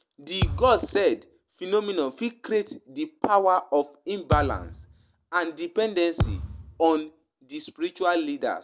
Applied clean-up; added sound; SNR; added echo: none; Thump, thud; 8 dB; none.